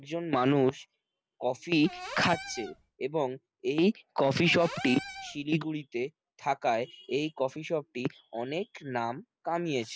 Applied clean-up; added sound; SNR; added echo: none; Cupboard open or close / Door; 12 dB; none.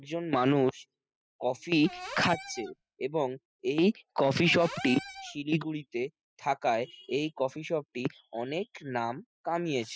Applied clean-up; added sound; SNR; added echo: classical method spectral subtraction.